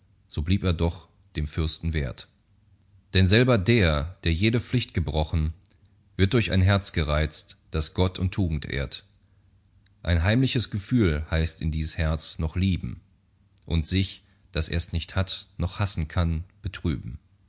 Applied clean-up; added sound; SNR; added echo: none; none; none; none.